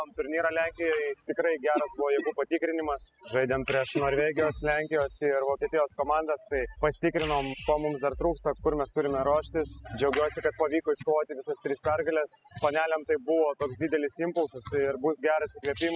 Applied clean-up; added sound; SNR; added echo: classical method spectral subtraction.